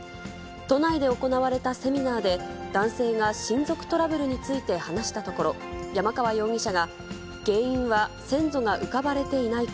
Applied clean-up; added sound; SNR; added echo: none; none; none; none.